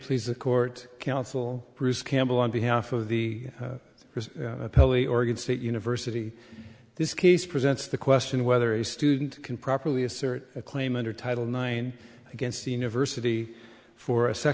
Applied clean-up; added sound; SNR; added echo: none; none; none; none.